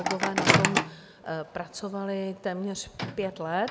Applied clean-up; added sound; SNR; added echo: none; Microwave oven; -2 dB; none.